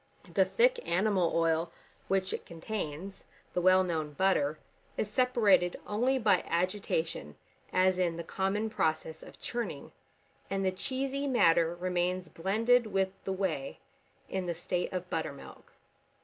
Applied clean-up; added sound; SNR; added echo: none; none; none; none.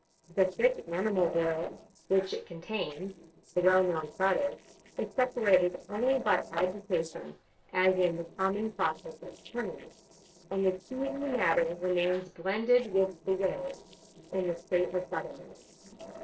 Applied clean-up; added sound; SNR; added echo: neural separator model SepFormer DNS4.